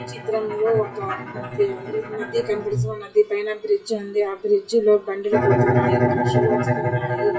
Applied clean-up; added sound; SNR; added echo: classical method WPE with log-MMSE.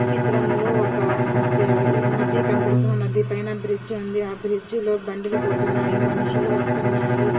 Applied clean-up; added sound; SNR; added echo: none; Bowed string instrument; -4 dB; reverberation time 1.4 s.